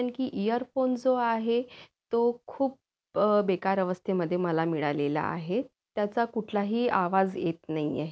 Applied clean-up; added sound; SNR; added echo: none; none; none; none.